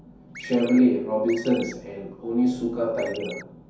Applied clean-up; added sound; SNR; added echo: none; Chirp, tweet; 15 dB; reverberation time 0.6 s.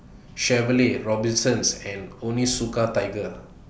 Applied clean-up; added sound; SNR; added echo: none; none; none; none.